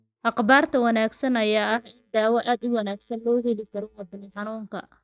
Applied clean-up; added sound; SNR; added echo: neural mask model DeepFilterNet 3.